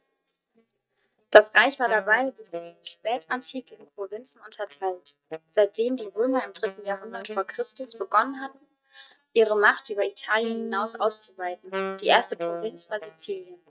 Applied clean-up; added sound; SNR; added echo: neural mask model DeepFilterNet 3.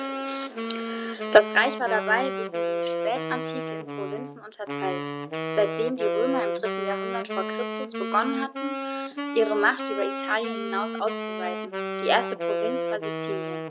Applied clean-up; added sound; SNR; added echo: none; Wind instrument, woodwind instrument; 2 dB; none.